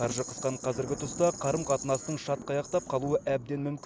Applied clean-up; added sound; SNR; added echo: none; Thunder + Rattle; 11 dB; none.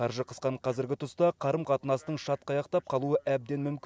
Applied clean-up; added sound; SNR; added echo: none; none; none; none.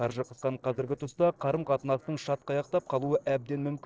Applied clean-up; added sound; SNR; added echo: neural separator model SepFormer DNS4.